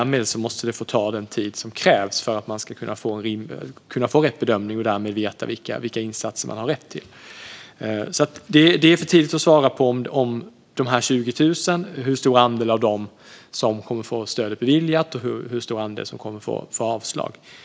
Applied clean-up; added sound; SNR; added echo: none; none; none; none.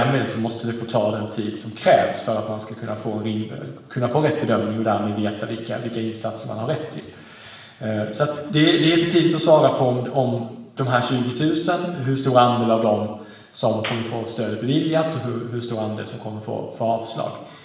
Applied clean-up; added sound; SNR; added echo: none; Clapping; 12 dB; reverberation time 1.0 s.